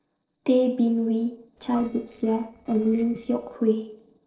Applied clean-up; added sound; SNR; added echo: neural separator model SepFormer DNS4.